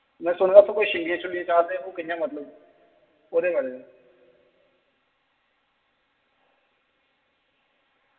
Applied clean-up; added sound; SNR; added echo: none; none; none; reverberation time 2.8 s.